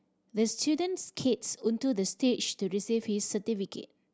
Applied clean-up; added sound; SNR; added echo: none; none; none; none.